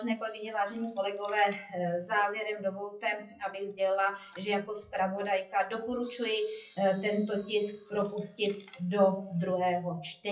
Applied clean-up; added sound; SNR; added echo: classical method WPE with log-MMSE.